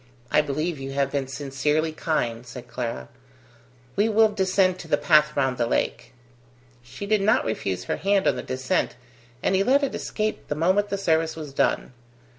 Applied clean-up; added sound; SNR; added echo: none; none; none; none.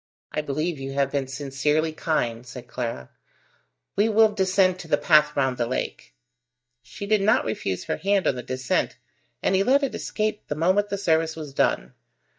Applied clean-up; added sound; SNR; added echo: neural mask model DeepFilterNet 3.